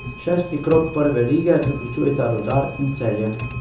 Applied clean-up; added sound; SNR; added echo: none; Clock; 12 dB; reverberation time 0.9 s.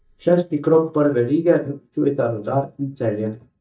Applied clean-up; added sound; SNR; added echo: neural mask model DeepFilterNet 3.